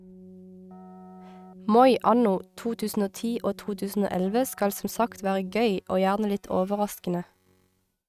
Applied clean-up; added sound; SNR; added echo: neural mask model RNNoise.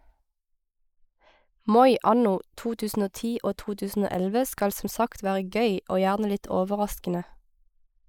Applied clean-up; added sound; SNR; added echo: neural mask model Resemble Enhance denoiser.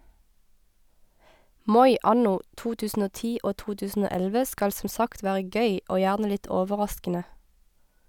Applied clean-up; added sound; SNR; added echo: none; none; none; none.